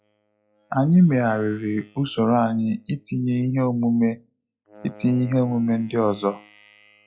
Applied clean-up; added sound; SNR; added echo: classical method log-MMSE.